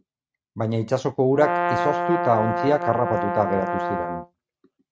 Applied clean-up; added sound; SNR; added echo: neural mask model RNNoise.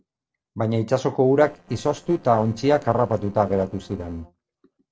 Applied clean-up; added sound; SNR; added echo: neural separator model SepFormer DNS4.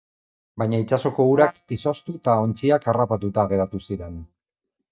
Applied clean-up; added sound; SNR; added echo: neural mask model DeepFilterNet 3.